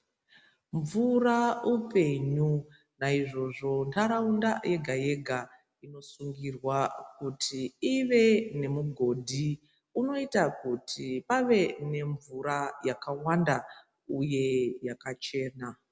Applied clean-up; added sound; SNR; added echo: none; none; none; none.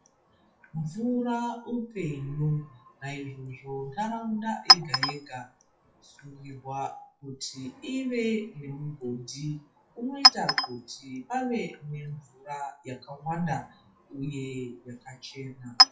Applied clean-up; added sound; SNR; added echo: classical method WPE with log-MMSE.